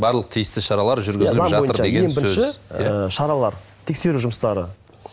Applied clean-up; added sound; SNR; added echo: none; none; none; none.